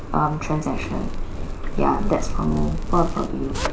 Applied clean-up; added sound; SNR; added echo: none; Zipper (clothing); 0 dB; reverberation time 0.3 s.